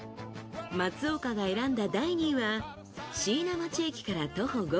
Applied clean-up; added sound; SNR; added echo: none; none; none; none.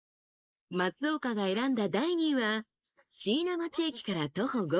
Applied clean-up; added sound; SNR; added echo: neural mask model Resemble Enhance denoiser.